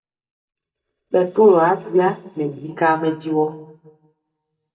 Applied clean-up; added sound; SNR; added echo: neural mask model DeepFilterNet 3.